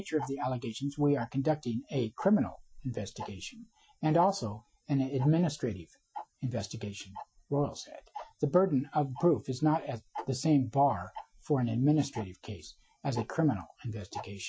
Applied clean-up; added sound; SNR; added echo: classical method Wiener filter.